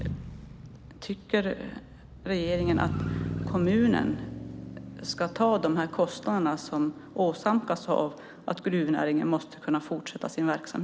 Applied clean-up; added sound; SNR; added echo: none; Motor vehicle (road); 10 dB; none.